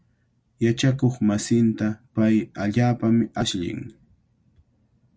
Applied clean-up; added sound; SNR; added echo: none; none; none; none.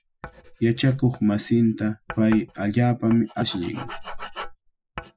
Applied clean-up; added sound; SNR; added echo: classical method Wiener filter.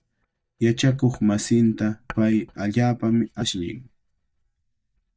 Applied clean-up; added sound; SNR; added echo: neural mask model DeepFilterNet 3.